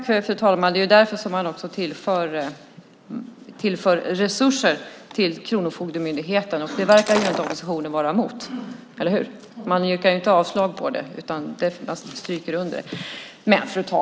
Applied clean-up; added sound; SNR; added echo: none; Shatter; 7 dB; none.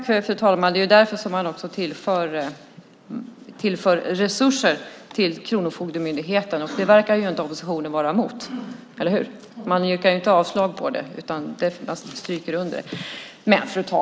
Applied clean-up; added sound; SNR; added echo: none; none; none; none.